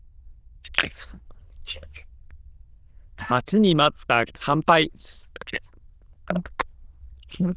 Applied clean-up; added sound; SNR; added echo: neural diffusion model UNIVERSE++.